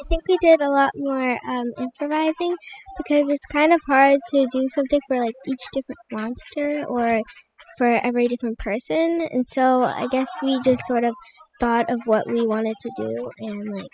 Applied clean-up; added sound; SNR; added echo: classical method spectral subtraction.